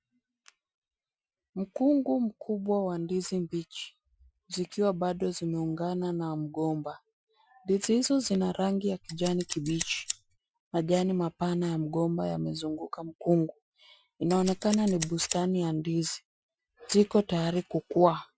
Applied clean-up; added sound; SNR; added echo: classical method Wiener filter.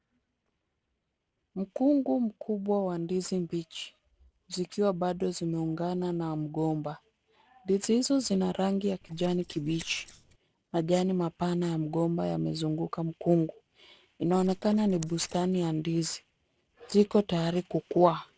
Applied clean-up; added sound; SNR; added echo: neural separator model SepFormer DNS4.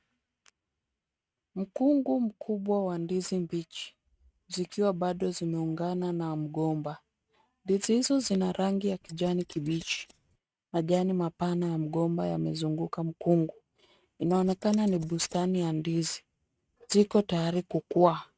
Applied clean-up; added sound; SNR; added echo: neural mask model RNNoise.